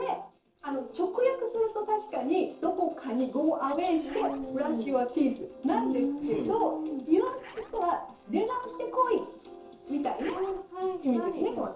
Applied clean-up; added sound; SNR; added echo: neural separator model SepFormer DNS4.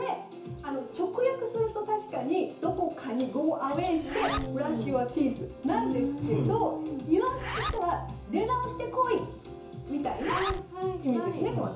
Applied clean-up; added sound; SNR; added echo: none; Zipper (clothing); 11 dB; reverberation time 0.7 s.